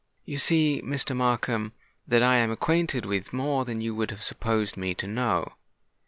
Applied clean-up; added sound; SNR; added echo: none; none; none; none.